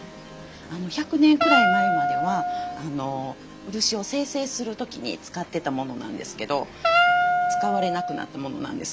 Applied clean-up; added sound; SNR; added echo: none; Wind instrument, woodwind instrument; -4 dB; none.